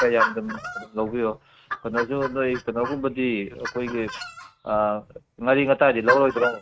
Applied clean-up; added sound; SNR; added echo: neural mask model RNNoise.